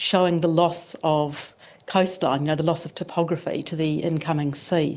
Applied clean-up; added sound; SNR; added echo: none; none; none; none.